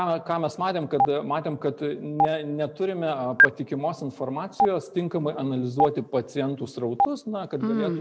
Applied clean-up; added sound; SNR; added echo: none; Stream; 2 dB; none.